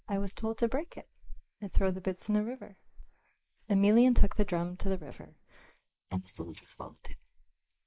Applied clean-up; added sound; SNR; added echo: neural mask model Resemble Enhance denoiser.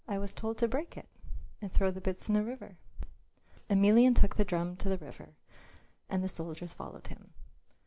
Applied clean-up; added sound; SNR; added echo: none; none; none; none.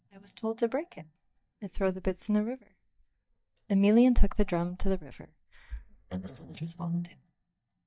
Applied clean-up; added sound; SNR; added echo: neural mask model DeepFilterNet 3.